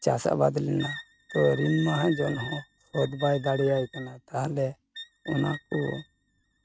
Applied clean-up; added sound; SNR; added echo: neural mask model RNNoise.